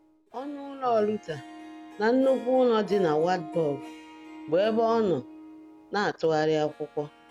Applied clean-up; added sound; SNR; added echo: none; Harp; 17 dB; none.